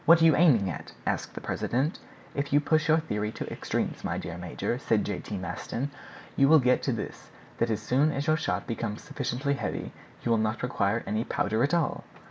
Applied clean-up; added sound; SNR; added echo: none; none; none; none.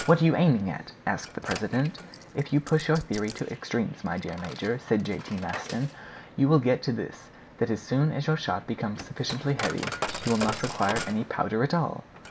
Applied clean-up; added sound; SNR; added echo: none; Coin (dropping); 12 dB; none.